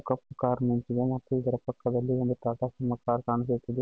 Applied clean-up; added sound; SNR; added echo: none; none; none; none.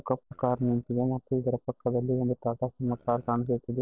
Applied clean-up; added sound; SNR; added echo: neural separator model SepFormer DNS4.